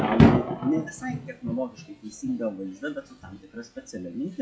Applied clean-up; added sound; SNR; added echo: classical method WPE with log-MMSE.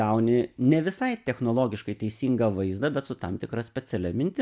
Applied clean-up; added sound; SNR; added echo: none; none; none; none.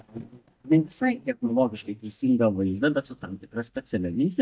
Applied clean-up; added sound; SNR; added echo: neural mask model DeepFilterNet 3.